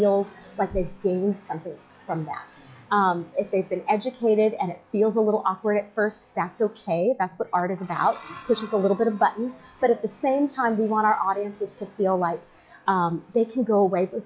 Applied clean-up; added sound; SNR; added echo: classical method log-MMSE.